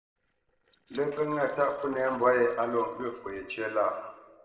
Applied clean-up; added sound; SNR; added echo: neural separator model SepFormer DNS4.